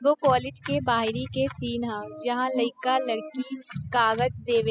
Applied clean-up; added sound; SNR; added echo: classical method spectral subtraction.